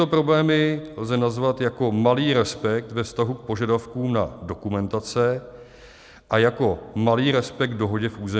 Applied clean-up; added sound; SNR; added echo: none; none; none; none.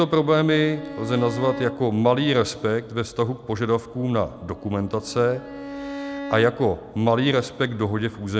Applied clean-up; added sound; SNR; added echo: none; Bowed string instrument; 15 dB; none.